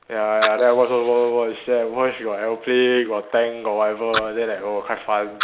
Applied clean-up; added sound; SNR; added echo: neural mask model Resemble Enhance denoiser.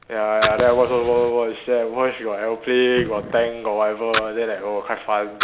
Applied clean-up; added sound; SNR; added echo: none; Fire; 11 dB; none.